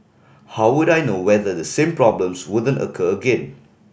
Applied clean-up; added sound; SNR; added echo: none; none; none; none.